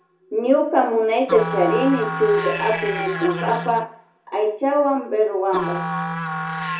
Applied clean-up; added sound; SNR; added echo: none; Musical instrument; 8 dB; reverberation time 0.7 s.